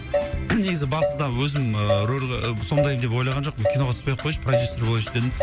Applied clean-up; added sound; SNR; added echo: none; Motor vehicle (road); 5 dB; none.